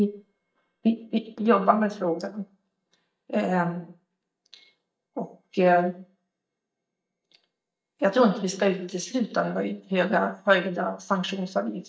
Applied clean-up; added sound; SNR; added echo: neural mask model DeepFilterNet 3.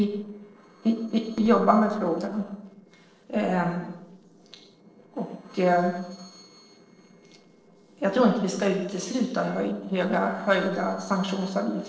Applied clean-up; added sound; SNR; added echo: neural separator model SepFormer DNS4.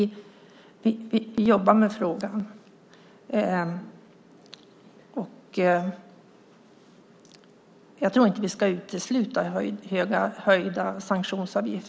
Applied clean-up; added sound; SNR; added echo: none; none; none; none.